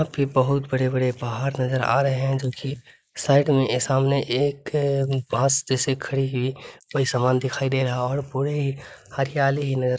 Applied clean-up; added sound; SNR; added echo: neural mask model Resemble Enhance denoiser.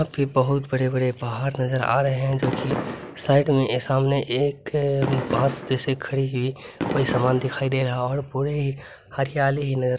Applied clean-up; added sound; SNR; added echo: none; Fireworks; 7 dB; none.